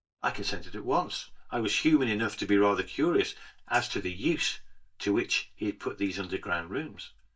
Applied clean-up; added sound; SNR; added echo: neural mask model DeepFilterNet 3.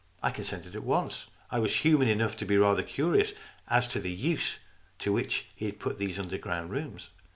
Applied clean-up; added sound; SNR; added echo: none; none; none; none.